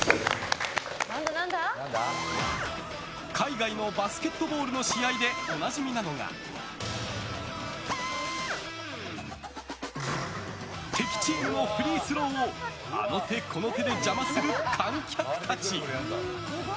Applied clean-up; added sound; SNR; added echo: none; Drill; 10 dB; none.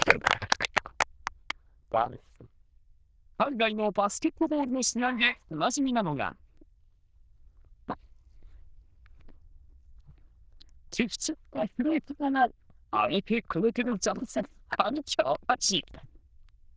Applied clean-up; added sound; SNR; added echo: neural diffusion model UNIVERSE++.